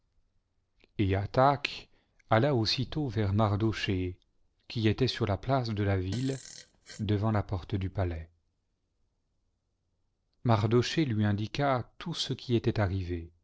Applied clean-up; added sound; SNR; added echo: neural separator model SepFormer DNS4.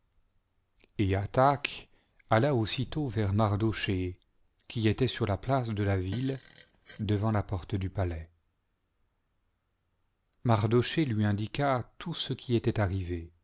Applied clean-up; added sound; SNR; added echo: none; Fart; 17 dB; none.